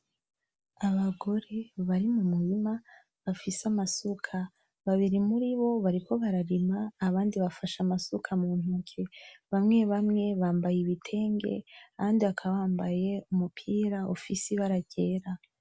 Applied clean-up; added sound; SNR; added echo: none; none; none; none.